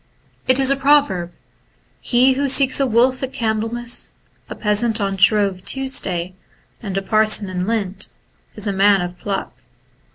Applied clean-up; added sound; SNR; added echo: none; none; none; none.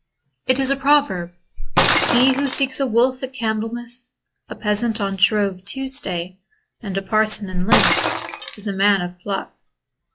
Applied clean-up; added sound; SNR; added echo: classical method log-MMSE.